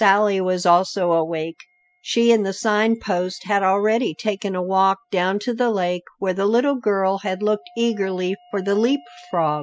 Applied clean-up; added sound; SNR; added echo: classical method spectral subtraction.